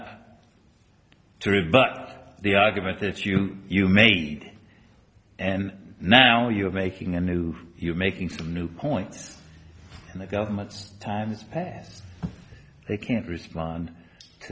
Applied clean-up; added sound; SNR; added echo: none; none; none; none.